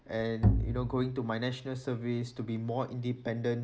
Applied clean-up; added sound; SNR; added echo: none; Bowed string instrument; -2 dB; none.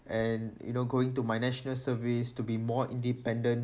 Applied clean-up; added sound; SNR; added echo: none; none; none; none.